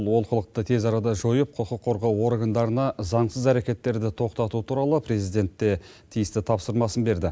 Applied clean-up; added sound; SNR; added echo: none; none; none; none.